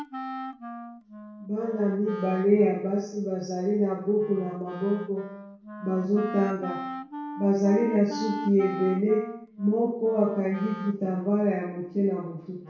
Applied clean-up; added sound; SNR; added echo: none; Wind instrument, woodwind instrument; 13 dB; reverberation time 0.6 s.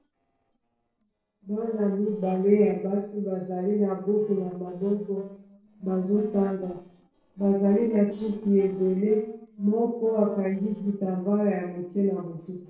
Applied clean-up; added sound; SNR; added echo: neural separator model SepFormer DNS4.